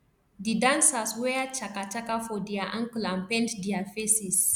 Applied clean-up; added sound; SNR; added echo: none; none; none; none.